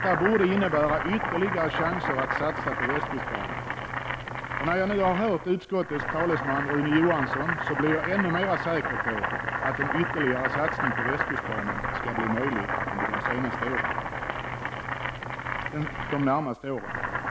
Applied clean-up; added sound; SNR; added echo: none; Boiling; 1 dB; none.